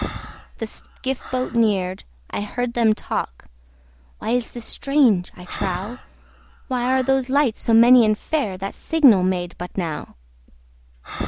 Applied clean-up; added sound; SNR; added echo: none; Breathing; 16 dB; none.